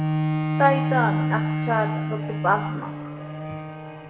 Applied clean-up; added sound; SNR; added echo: none; Bowed string instrument; -1 dB; reverberation time 1.0 s.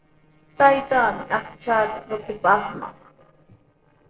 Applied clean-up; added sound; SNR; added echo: neural separator model SepFormer DNS4.